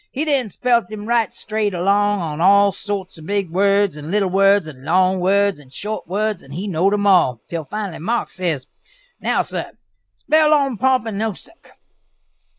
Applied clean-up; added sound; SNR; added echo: neural mask model Resemble Enhance denoiser.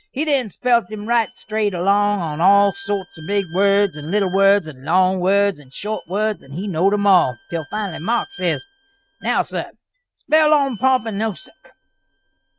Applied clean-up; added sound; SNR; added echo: neural mask model RNNoise.